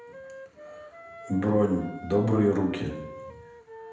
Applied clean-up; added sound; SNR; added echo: none; Wind instrument, woodwind instrument; 16 dB; reverberation time 0.7 s.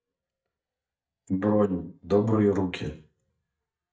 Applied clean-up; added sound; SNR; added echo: neural mask model DeepFilterNet 3.